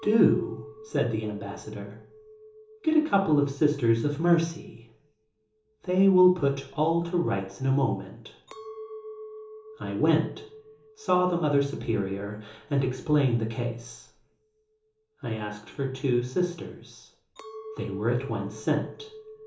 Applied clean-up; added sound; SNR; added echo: none; Chink, clink; 19 dB; reverberation time 1.2 s.